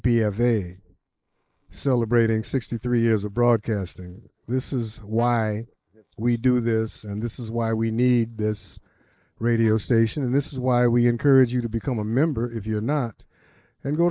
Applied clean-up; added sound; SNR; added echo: neural mask model Resemble Enhance denoiser.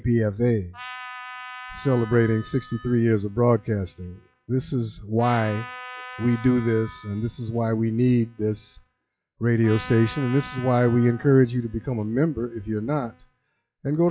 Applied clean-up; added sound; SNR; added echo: classical method log-MMSE.